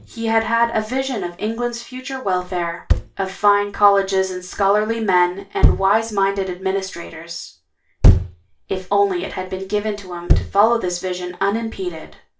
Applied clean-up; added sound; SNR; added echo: none; Thump, thud; 3 dB; reverberation time 0.3 s.